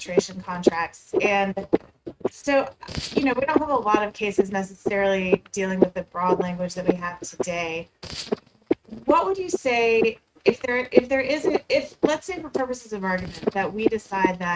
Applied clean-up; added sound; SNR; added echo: neural mask model RNNoise.